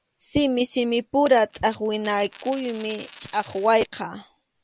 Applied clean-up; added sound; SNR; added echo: none; Coin (dropping); 15 dB; none.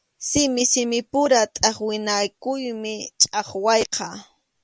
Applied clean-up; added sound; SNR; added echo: none; none; none; none.